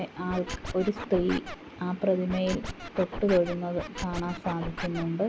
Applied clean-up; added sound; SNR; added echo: none; Scratching (performance technique); 9 dB; none.